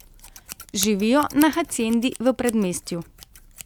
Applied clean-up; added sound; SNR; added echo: none; Scissors; 16 dB; none.